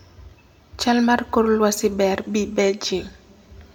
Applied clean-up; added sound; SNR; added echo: none; none; none; reverberation time 0.3 s.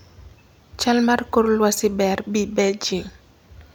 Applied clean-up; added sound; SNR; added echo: none; none; none; none.